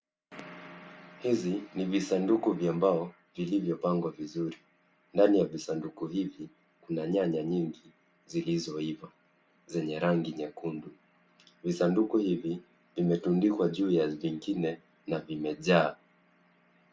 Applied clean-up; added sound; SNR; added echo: none; none; none; none.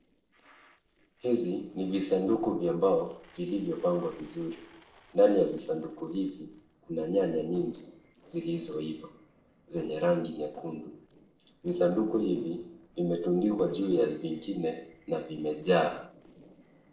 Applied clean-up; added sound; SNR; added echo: neural separator model SepFormer DNS4.